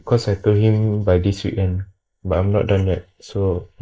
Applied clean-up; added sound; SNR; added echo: neural mask model Resemble Enhance denoiser.